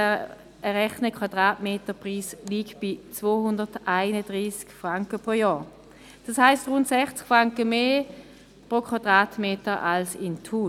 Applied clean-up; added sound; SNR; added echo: none; none; none; none.